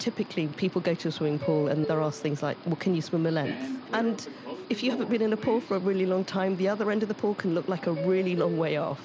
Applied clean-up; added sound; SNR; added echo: none; Subway, metro, underground; 11 dB; none.